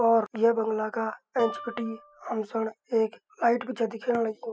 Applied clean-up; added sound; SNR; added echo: classical method spectral subtraction.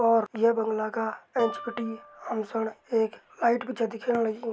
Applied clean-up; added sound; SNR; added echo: none; Guitar; 17 dB; none.